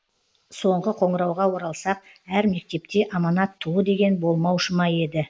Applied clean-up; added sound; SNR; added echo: neural mask model Resemble Enhance denoiser.